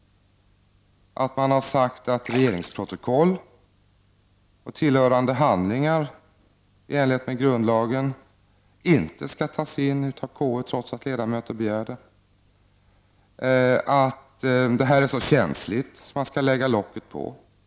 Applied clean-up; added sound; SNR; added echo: none; Splash, splatter; 18 dB; none.